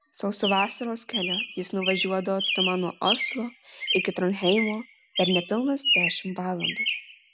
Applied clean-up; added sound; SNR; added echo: none; Chirp, tweet; 3 dB; none.